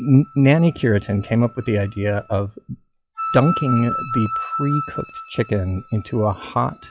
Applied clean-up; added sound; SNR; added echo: classical method log-MMSE.